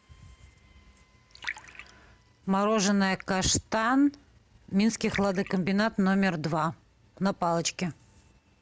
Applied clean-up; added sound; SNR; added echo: none; Liquid; 20 dB; none.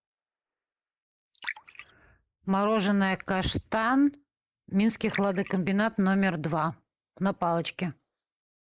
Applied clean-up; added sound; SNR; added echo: neural mask model Resemble Enhance denoiser.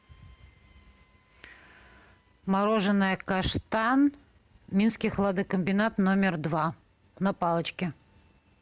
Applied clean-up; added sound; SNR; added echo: none; none; none; none.